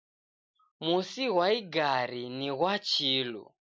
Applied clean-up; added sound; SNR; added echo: none; none; none; none.